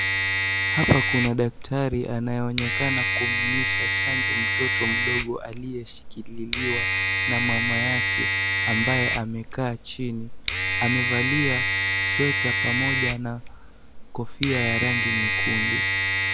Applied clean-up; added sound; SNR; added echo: none; Domestic sounds, home sounds; -4 dB; none.